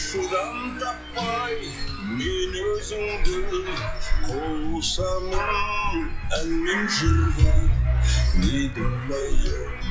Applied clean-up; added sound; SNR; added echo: classical method log-MMSE.